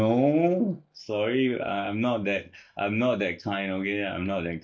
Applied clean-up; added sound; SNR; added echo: neural mask model DeepFilterNet 3.